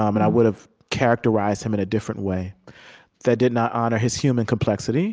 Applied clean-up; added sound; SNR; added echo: none; none; none; none.